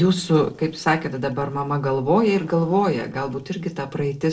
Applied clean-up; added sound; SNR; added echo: neural separator model SepFormer DNS4.